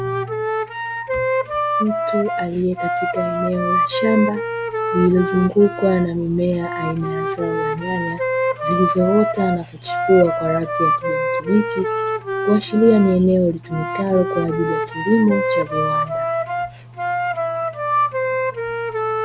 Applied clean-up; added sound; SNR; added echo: none; Wind instrument, woodwind instrument; 2 dB; none.